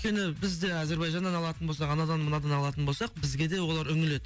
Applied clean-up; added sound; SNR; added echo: none; none; none; none.